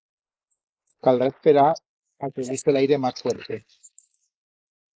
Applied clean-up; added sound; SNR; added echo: neural mask model Resemble Enhance denoiser.